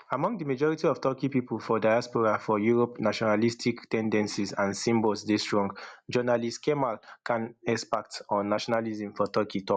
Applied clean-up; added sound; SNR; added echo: none; none; none; none.